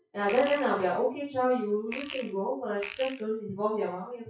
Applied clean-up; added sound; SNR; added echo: classical method WPE with log-MMSE.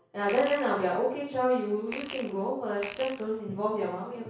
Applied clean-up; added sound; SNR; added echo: none; Fart; 13 dB; reverberation time 0.6 s.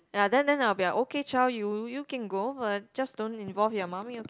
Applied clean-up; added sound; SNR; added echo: none; none; none; none.